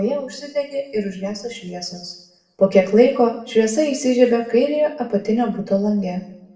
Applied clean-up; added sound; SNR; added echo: none; none; none; reverberation time 0.6 s.